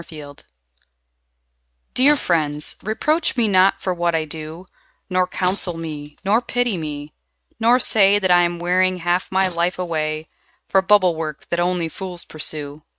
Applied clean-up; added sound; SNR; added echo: neural mask model RNNoise.